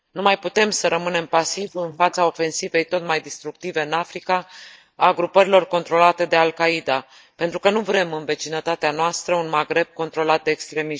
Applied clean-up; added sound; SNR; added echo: neural mask model DeepFilterNet 3.